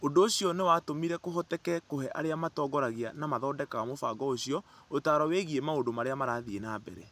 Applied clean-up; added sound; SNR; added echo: none; none; none; none.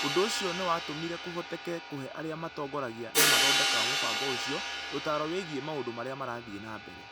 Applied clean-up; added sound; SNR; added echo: none; Hi-hat; -3 dB; none.